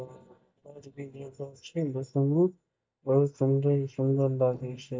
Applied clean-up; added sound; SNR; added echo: neural mask model DeepFilterNet 3.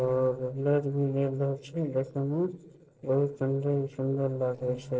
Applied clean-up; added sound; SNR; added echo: neural separator model SepFormer DNS4.